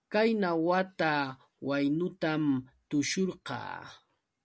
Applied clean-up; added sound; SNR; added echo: none; none; none; none.